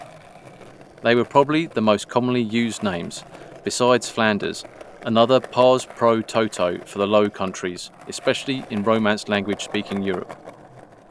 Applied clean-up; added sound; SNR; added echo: none; Skateboard; 19 dB; none.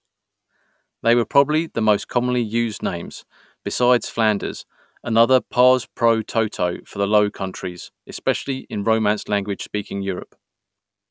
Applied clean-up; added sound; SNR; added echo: none; none; none; none.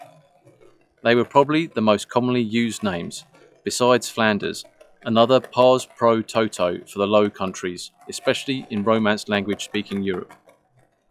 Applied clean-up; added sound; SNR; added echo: classical method log-MMSE.